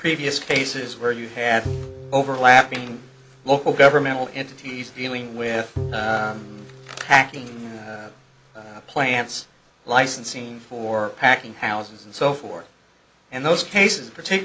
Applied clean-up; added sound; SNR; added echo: none; Bowed string instrument; 15 dB; none.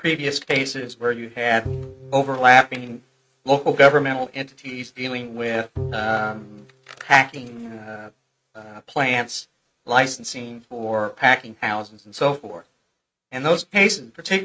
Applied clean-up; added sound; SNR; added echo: neural mask model RNNoise.